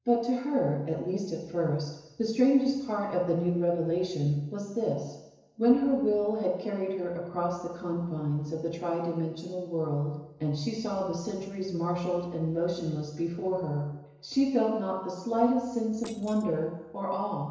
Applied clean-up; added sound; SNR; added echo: neural separator model SepFormer DNS4.